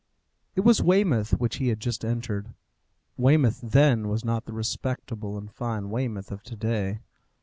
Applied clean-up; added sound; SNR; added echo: none; none; none; none.